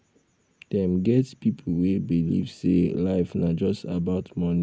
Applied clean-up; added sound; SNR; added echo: none; none; none; none.